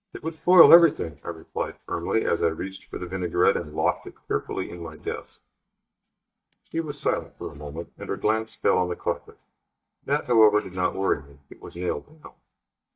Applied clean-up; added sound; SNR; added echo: neural mask model DeepFilterNet 3.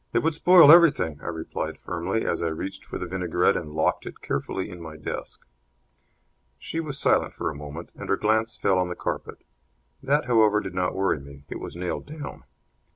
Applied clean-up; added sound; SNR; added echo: none; none; none; none.